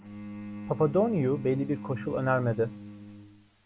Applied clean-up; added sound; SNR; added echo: none; Bowed string instrument; 11 dB; none.